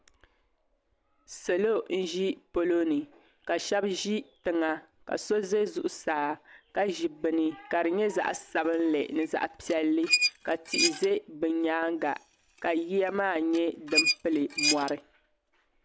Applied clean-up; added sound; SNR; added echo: none; Squeak; 3 dB; none.